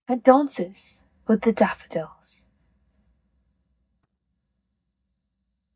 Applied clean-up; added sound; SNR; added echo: neural mask model DeepFilterNet 3.